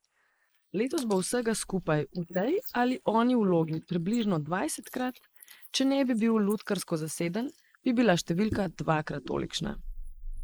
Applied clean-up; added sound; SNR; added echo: neural mask model Resemble Enhance denoiser.